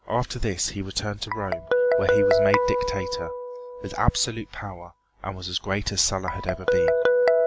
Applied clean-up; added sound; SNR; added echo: none; Guitar; -4 dB; none.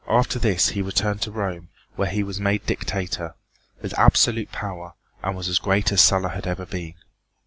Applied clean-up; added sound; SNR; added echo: none; none; none; none.